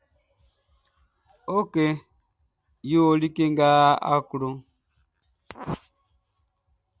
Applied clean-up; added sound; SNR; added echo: none; none; none; none.